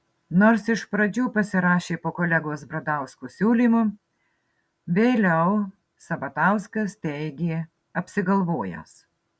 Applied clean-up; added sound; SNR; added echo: none; none; none; none.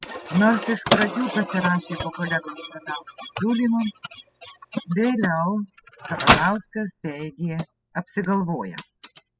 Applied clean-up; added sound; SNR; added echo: classical method spectral subtraction.